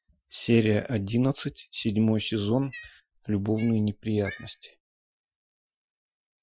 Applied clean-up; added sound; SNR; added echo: classical method Wiener filter.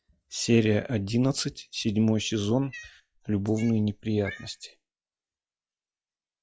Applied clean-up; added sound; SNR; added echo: classical method log-MMSE.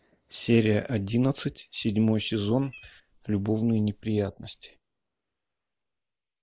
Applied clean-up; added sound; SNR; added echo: neural mask model Resemble Enhance denoiser.